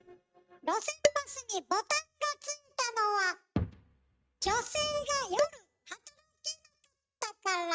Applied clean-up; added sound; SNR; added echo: neural mask model RNNoise.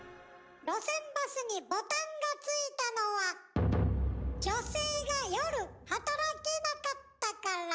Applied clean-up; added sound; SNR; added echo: none; none; none; none.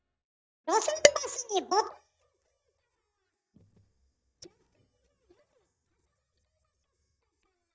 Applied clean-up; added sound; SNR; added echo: neural mask model DeepFilterNet 3.